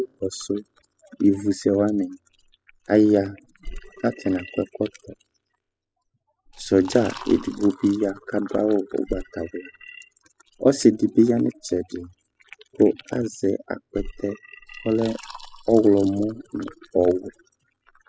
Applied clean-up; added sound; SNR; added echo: classical method spectral subtraction.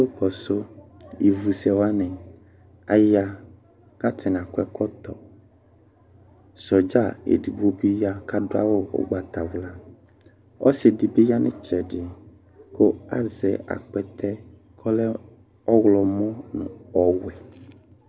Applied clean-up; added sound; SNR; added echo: none; none; none; none.